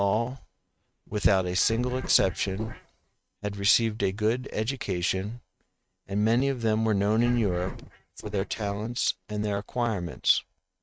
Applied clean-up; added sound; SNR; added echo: neural mask model RNNoise.